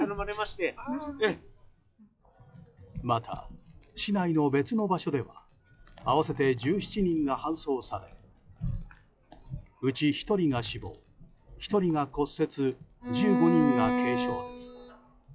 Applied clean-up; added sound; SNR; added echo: classical method log-MMSE.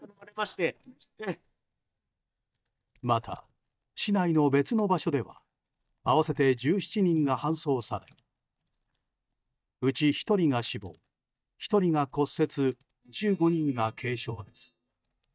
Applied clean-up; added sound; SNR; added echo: neural mask model DeepFilterNet 3.